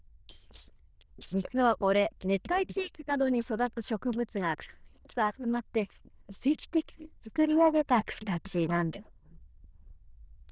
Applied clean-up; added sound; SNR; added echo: neural diffusion model UNIVERSE++.